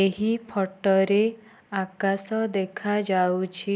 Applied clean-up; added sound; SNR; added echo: none; none; none; none.